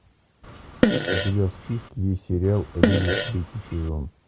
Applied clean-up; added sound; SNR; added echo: none; Fart; -2 dB; none.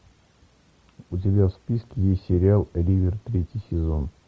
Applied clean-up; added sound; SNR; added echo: none; none; none; none.